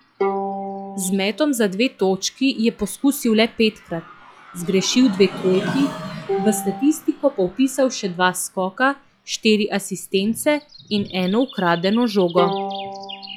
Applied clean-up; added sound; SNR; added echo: classical method log-MMSE.